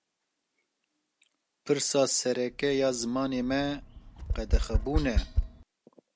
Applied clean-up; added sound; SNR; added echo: none; Tap; -1 dB; none.